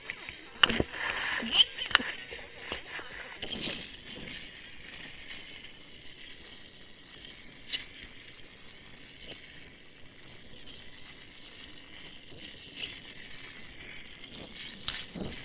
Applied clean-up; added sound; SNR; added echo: neural separator model SepFormer WHAM!.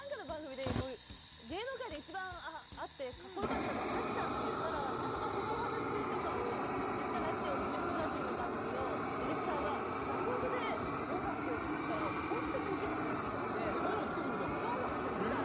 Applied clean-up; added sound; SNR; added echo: none; Fire; -5 dB; none.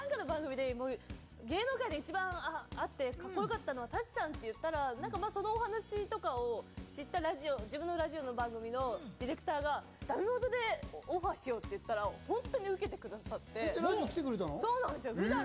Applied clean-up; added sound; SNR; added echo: none; none; none; none.